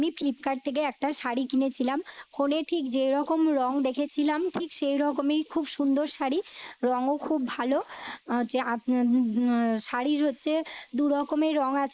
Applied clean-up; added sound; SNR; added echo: neural mask model Resemble Enhance denoiser.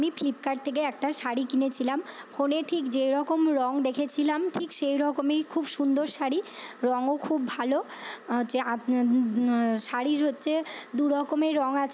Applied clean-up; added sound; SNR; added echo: none; none; none; none.